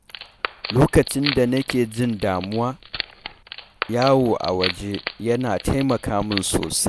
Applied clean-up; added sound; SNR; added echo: none; Wood; 11 dB; none.